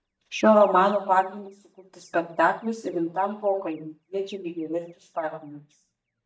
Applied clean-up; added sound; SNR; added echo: neural mask model DeepFilterNet 3.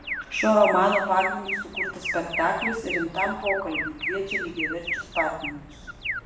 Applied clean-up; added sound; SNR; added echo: none; Alarm; 5 dB; reverberation time 0.7 s.